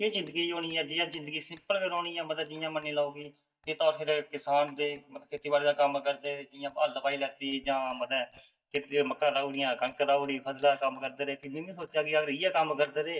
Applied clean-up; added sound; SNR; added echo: neural mask model DeepFilterNet 3.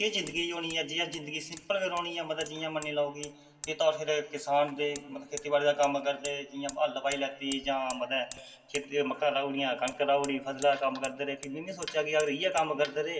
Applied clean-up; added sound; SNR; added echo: none; Hammer; 18 dB; reverberation time 1.7 s.